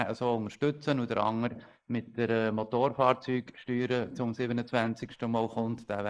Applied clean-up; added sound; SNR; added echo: neural mask model Resemble Enhance denoiser.